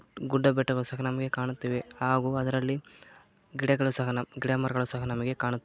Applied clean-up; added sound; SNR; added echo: none; none; none; none.